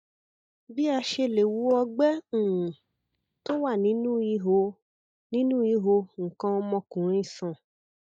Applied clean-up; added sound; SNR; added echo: neural mask model DeepFilterNet 3.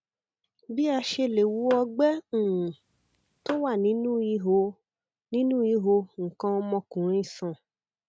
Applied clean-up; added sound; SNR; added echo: none; Tap / Hammer; 16 dB; none.